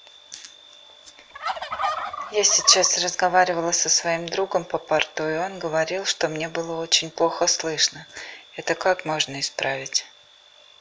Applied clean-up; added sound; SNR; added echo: none; Fowl; 6 dB; none.